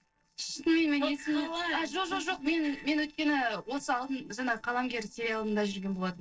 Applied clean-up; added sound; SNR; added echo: neural separator model SepFormer DNS4.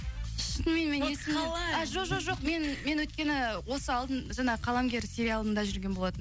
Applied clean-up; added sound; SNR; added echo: none; none; none; none.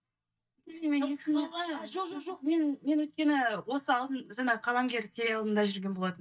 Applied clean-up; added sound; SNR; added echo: neural mask model DeepFilterNet 3.